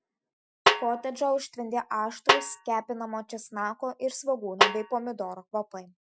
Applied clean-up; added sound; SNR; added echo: classical method Wiener filter.